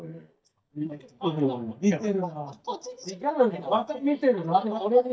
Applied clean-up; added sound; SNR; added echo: neural mask model DeepFilterNet 3.